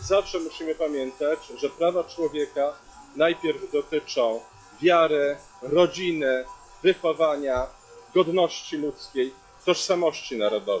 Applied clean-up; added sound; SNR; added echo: classical method log-MMSE.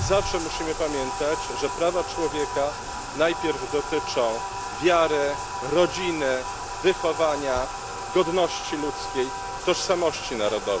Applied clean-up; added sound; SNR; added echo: none; Bathtub (filling or washing); 6 dB; none.